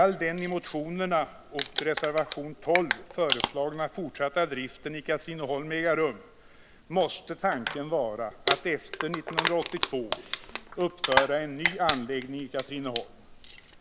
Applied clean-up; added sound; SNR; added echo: none; Crumpling, crinkling; 5 dB; none.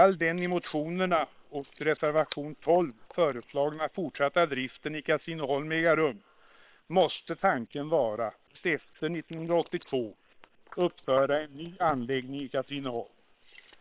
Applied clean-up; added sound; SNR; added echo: neural separator model SepFormer WHAM!.